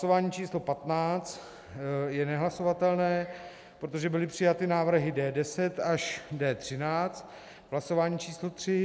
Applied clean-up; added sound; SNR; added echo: none; none; none; none.